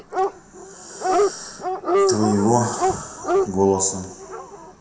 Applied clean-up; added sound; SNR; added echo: none; Dog; 0 dB; reverberation time 0.7 s.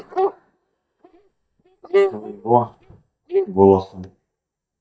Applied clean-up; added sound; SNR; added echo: neural mask model DeepFilterNet 3.